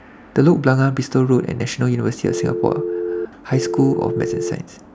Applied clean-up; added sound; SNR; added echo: none; Telephone; 3 dB; none.